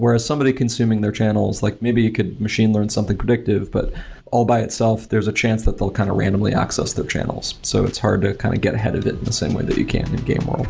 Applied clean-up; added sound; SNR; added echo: none; none; none; none.